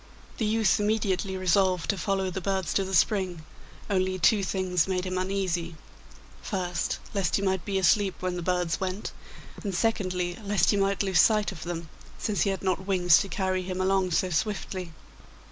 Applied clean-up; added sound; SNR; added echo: none; none; none; none.